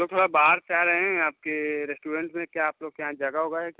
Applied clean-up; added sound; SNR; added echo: none; none; none; none.